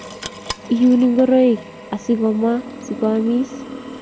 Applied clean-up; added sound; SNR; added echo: none; Drill; 14 dB; none.